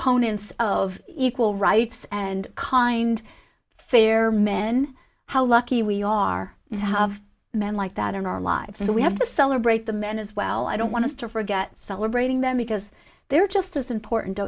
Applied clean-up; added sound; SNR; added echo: none; none; none; none.